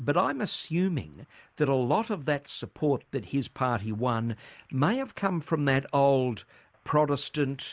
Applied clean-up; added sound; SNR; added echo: none; none; none; none.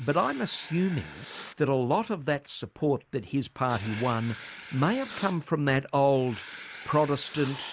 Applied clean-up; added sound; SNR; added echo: none; Writing; 17 dB; none.